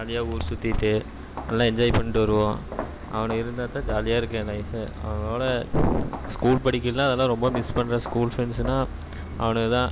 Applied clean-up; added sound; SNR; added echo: none; Walk, footsteps; 9 dB; none.